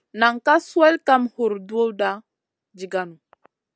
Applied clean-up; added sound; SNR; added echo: none; none; none; none.